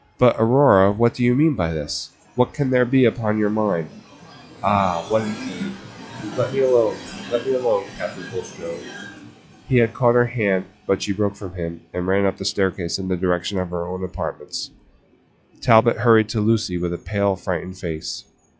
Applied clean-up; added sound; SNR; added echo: classical method log-MMSE.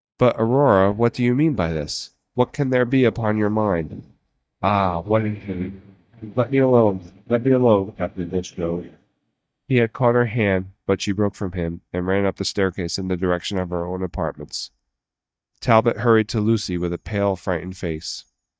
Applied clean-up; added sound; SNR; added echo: neural mask model DeepFilterNet 3.